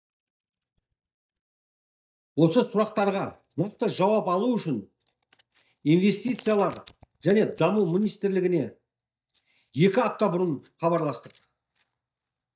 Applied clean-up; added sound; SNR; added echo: neural mask model DeepFilterNet 3.